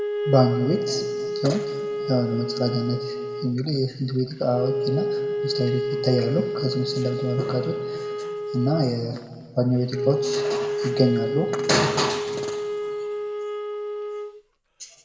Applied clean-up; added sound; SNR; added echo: none; Wind instrument, woodwind instrument; 3 dB; reverberation time 1.6 s.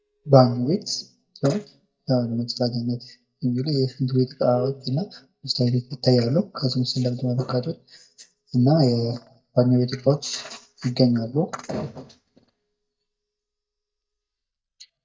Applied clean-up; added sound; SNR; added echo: neural mask model DeepFilterNet 3.